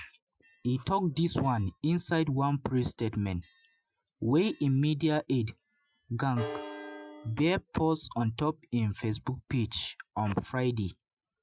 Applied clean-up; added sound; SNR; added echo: classical method Wiener filter.